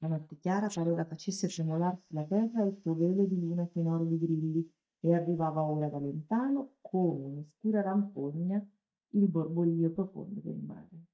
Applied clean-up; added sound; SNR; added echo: neural mask model DeepFilterNet 3.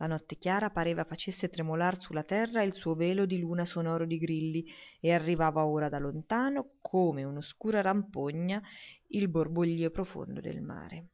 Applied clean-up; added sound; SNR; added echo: none; none; none; none.